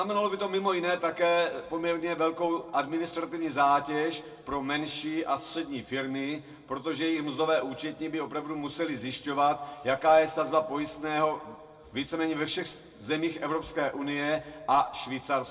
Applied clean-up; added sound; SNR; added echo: none; none; none; reverberation time 1.0 s.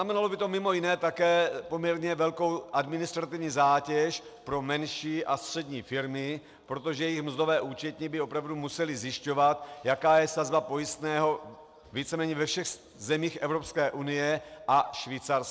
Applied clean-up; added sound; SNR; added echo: none; none; none; none.